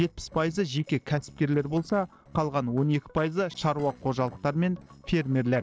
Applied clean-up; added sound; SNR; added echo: neural separator model SepFormer DNS4.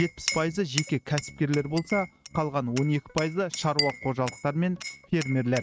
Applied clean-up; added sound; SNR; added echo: neural mask model RNNoise.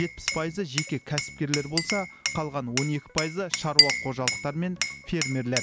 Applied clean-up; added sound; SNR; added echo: none; Glass; 0 dB; none.